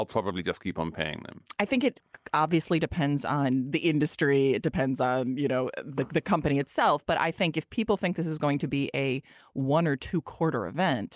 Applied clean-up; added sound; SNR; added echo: none; none; none; none.